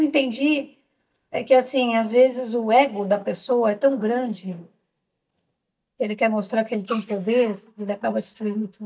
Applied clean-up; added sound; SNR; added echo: neural mask model DeepFilterNet 3.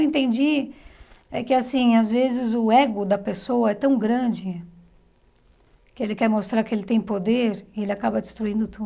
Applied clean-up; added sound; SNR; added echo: none; none; none; none.